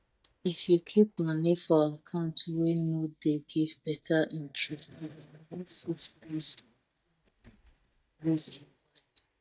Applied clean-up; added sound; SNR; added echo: neural mask model DeepFilterNet 3.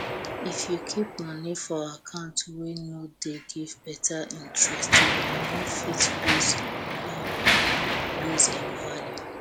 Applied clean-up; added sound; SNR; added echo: none; Mechanisms; -3 dB; none.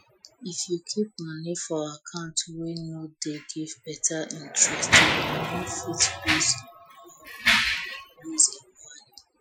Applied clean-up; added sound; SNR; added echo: classical method Wiener filter.